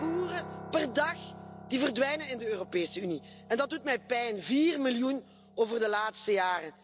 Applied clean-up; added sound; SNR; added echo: none; Piano; 16 dB; none.